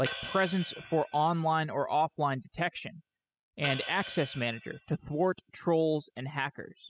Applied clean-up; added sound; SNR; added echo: classical method spectral subtraction.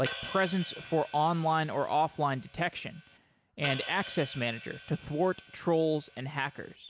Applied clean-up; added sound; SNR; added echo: none; Hi-hat; 14 dB; none.